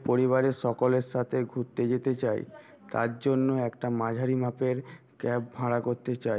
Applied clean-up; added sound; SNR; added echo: none; none; none; none.